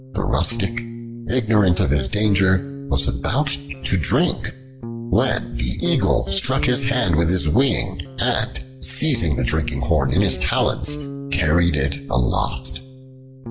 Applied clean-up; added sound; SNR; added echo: none; Guitar; 12 dB; none.